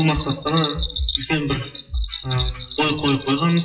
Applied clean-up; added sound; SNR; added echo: classical method WPE with log-MMSE.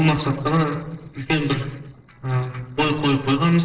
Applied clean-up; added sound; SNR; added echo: neural separator model SepFormer DNS4.